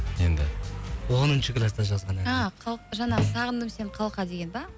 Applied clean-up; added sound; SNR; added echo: none; Car passing by + Wind instrument, woodwind instrument; 20 dB; none.